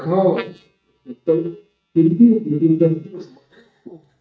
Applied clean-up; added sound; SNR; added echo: neural mask model DeepFilterNet 3.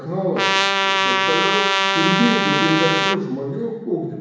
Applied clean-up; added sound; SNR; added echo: none; Trumpet; -4 dB; reverberation time 1.1 s.